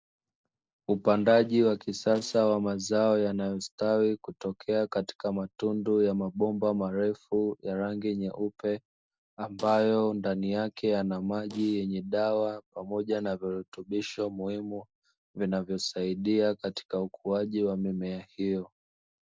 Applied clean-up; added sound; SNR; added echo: neural separator model SepFormer DNS4.